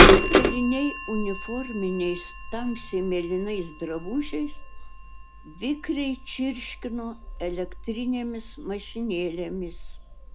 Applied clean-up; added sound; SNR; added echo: none; Bird vocalization, bird call, bird song / Telephone; -4 dB; none.